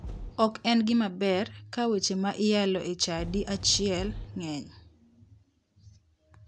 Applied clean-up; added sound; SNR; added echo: none; Fireworks; 15 dB; none.